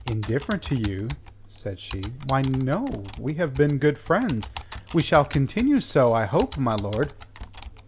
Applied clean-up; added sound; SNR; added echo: none; Computer keyboard; 14 dB; none.